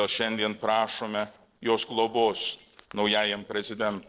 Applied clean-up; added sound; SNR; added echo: neural separator model SepFormer DNS4.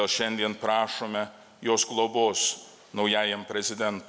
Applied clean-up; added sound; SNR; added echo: none; none; none; none.